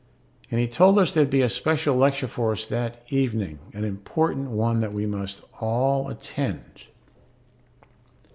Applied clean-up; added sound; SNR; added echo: none; none; none; none.